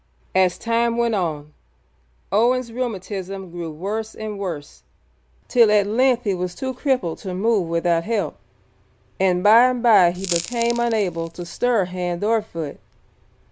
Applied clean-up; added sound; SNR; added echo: none; Crackle; 12 dB; none.